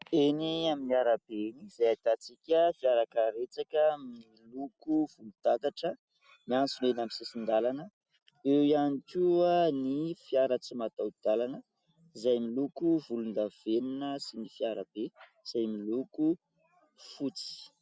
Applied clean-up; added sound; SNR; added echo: none; none; none; none.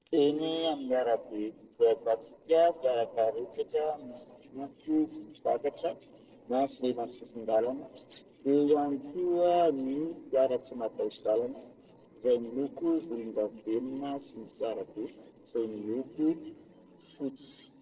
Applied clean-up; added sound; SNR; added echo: neural separator model SepFormer DNS4.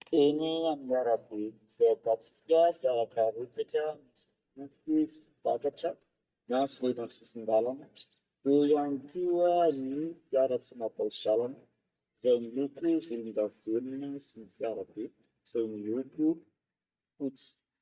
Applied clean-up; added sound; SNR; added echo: neural mask model DeepFilterNet 3.